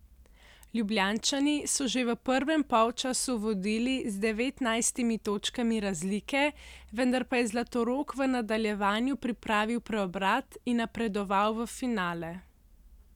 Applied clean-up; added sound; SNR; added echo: none; none; none; none.